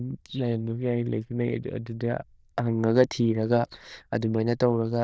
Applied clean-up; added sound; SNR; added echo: neural diffusion model UNIVERSE++.